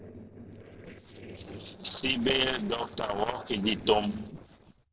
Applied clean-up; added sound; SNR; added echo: neural separator model SepFormer DNS4.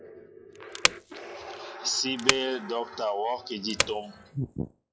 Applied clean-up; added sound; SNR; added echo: classical method log-MMSE.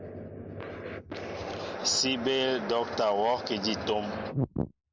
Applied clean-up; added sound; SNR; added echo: none; none; none; none.